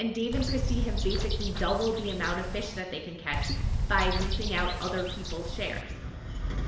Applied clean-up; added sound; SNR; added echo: none; Bird; -1 dB; reverberation time 1.3 s.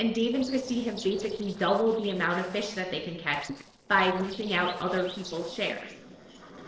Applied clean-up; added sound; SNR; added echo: neural separator model SepFormer DNS4.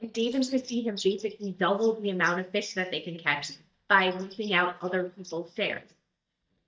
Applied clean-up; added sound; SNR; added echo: neural mask model DeepFilterNet 3.